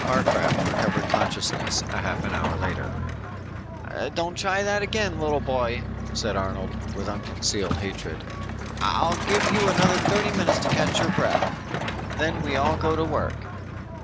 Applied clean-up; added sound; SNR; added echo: none; Truck; -1 dB; none.